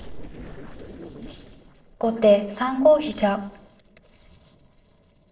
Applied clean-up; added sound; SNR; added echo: neural separator model SepFormer DNS4.